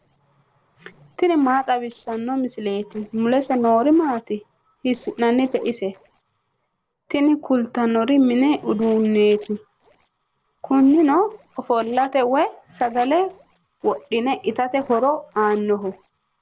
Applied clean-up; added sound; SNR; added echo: neural separator model SepFormer DNS4.